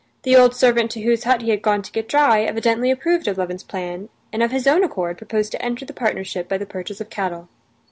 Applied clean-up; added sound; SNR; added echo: none; none; none; none.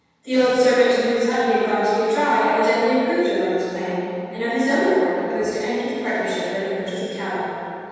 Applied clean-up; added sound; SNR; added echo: none; none; none; reverberation time 2.1 s.